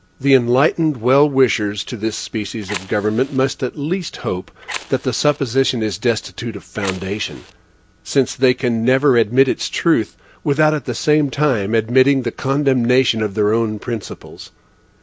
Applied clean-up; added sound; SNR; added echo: none; Fire; 16 dB; none.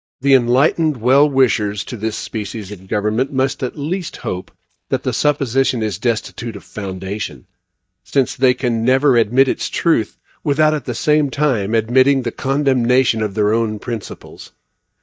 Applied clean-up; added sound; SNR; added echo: neural mask model DeepFilterNet 3.